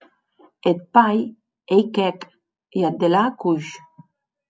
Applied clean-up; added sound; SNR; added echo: none; none; none; none.